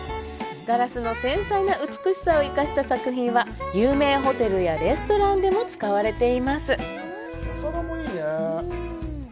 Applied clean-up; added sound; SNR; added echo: none; none; none; none.